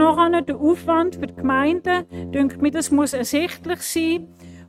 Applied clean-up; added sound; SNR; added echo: neural mask model RNNoise.